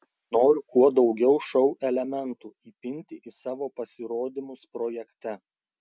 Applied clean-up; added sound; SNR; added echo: none; none; none; none.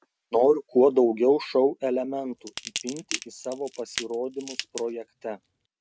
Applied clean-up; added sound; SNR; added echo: none; Crackle / Crushing; 13 dB; none.